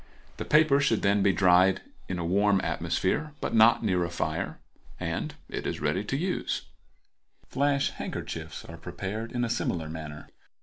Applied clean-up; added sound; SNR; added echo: none; none; none; none.